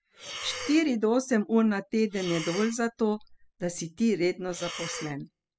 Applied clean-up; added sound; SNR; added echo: classical method spectral subtraction.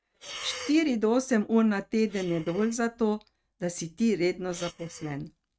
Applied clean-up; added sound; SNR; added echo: neural mask model RNNoise.